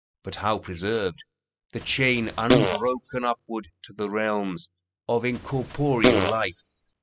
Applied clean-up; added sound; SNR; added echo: classical method spectral subtraction.